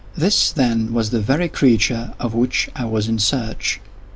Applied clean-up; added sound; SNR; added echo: none; none; none; none.